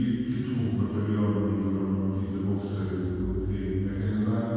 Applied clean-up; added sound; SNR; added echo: none; none; none; reverberation time 2.1 s.